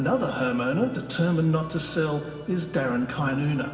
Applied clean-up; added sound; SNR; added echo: none; Musical instrument; 18 dB; reverberation time 2.9 s.